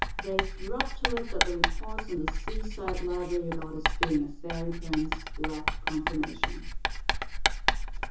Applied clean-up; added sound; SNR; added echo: none; Writing; -4 dB; reverberation time 0.6 s.